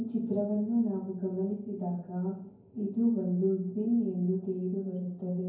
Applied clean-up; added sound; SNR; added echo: none; none; none; reverberation time 0.9 s.